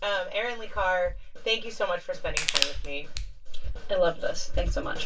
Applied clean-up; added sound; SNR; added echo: none; Crushing; 5 dB; reverberation time 0.2 s.